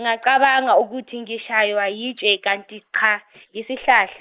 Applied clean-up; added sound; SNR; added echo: neural mask model Resemble Enhance denoiser.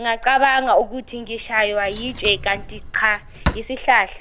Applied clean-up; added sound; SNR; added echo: none; Drawer open or close; 11 dB; none.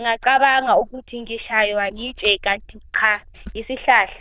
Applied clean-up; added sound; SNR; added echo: neural diffusion model UNIVERSE++.